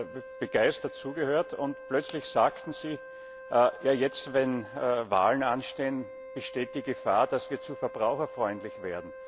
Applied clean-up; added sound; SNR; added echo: none; Wind instrument, woodwind instrument; 15 dB; none.